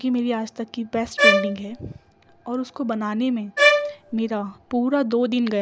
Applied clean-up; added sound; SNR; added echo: none; Bowed string instrument; -3 dB; none.